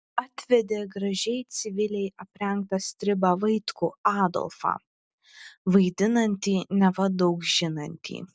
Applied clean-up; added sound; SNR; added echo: none; none; none; none.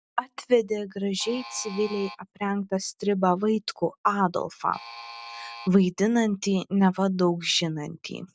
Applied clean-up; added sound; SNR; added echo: none; Alarm; 15 dB; none.